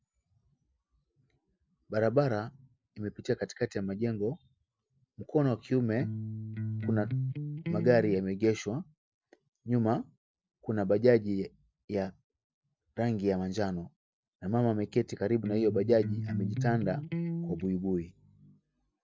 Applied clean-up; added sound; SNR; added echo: neural separator model SepFormer DNS4.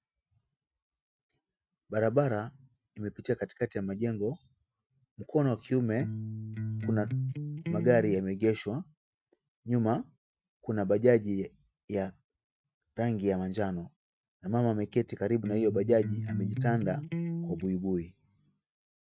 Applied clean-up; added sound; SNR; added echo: neural mask model RNNoise.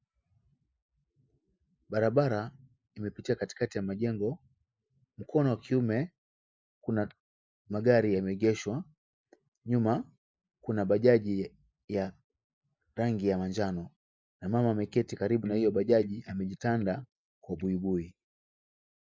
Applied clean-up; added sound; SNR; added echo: neural mask model Resemble Enhance denoiser.